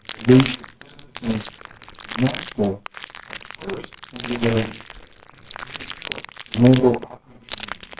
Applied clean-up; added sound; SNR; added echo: neural separator model SepFormer WHAMR!.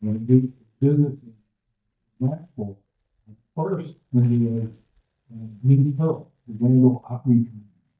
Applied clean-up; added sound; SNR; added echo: neural mask model DeepFilterNet 3.